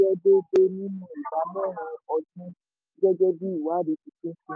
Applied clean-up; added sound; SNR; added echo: none; none; none; none.